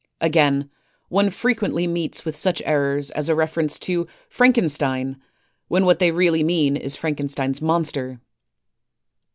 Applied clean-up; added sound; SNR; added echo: none; none; none; none.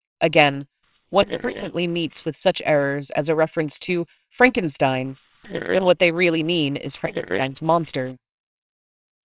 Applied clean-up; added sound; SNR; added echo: neural separator model SepFormer WHAMR!.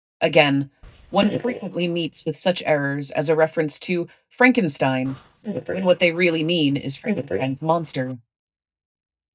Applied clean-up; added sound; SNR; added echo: neural mask model DeepFilterNet 3.